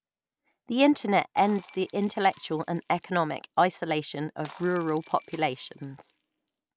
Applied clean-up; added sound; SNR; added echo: none; Shatter; 16 dB; none.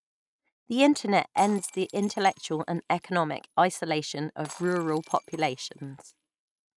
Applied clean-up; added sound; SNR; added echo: neural mask model RNNoise.